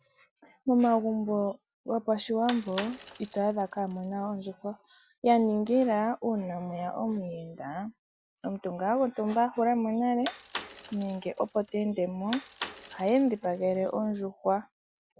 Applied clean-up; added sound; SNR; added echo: none; Bicycle; 15 dB; none.